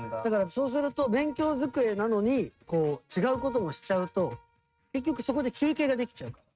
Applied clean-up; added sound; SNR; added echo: neural mask model RNNoise.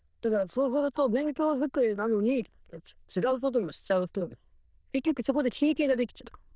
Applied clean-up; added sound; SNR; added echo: neural diffusion model UNIVERSE++.